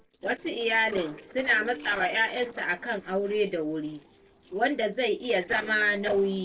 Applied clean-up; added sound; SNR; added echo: neural separator model SepFormer DNS4.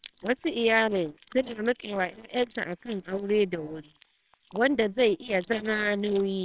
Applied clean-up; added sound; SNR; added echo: neural separator model SepFormer WHAMR!.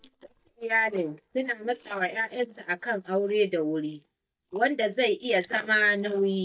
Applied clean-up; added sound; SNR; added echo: neural mask model DeepFilterNet 3.